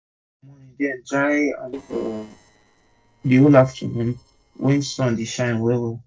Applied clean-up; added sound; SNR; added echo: neural separator model SepFormer DNS4.